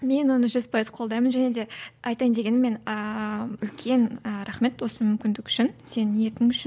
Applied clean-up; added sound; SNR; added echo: none; none; none; none.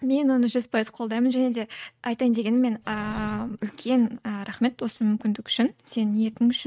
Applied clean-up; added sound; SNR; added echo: neural mask model RNNoise.